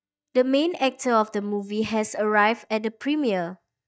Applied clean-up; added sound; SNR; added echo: neural mask model DeepFilterNet 3.